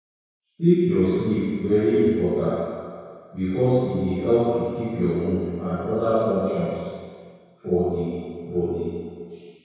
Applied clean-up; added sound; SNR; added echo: none; none; none; reverberation time 2.0 s.